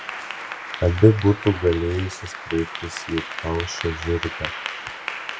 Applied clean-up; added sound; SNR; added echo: none; Applause / Clapping; 9 dB; none.